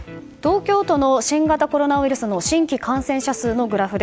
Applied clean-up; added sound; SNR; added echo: none; none; none; none.